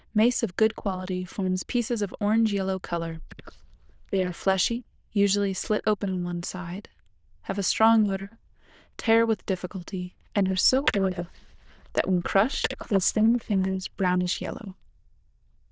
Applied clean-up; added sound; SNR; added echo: neural diffusion model UNIVERSE++.